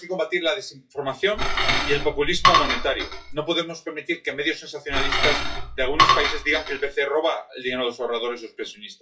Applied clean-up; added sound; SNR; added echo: classical method WPE with log-MMSE.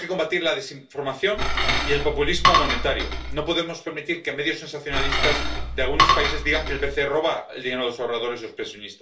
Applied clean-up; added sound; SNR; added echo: none; Cutlery, silverware / Dishes, pots, and pans; -4 dB; reverberation time 0.2 s.